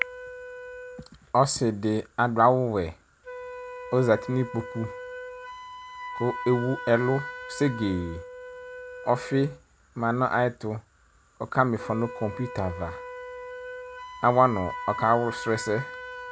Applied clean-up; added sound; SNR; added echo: none; Wind instrument, woodwind instrument; 12 dB; none.